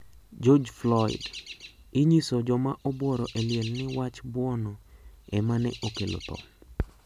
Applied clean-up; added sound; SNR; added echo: none; Chirp, tweet; 18 dB; none.